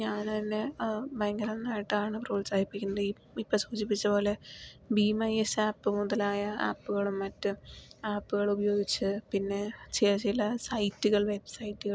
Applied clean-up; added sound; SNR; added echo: none; none; none; none.